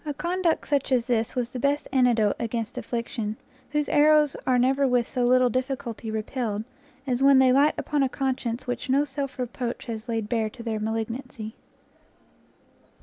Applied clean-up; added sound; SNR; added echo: none; none; none; none.